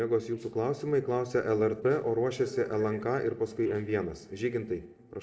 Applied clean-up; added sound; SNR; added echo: neural separator model SepFormer DNS4.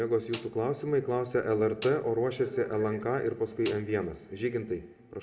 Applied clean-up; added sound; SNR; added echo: none; Snare drum; 18 dB; reverberation time 1.2 s.